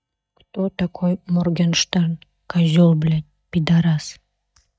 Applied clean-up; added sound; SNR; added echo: neural mask model DeepFilterNet 3.